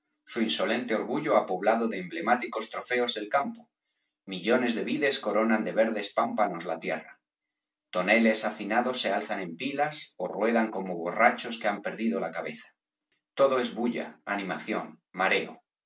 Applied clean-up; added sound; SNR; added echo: none; none; none; none.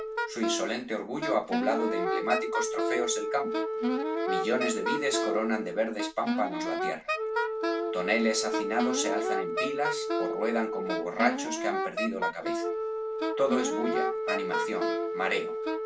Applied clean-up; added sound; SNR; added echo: none; Wind instrument, woodwind instrument + Wind instrument, woodwind instrument; -2 dB; none.